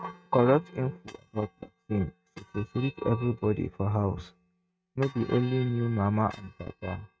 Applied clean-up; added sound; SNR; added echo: neural mask model RNNoise.